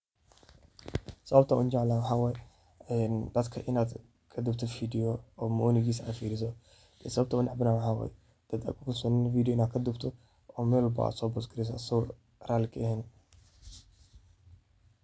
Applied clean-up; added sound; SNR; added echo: none; none; none; none.